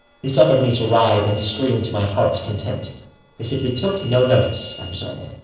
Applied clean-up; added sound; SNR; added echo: neural separator model SepFormer DNS4.